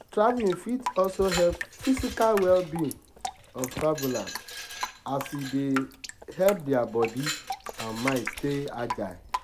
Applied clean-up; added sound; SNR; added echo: none; Drip + Glass; 10 dB; none.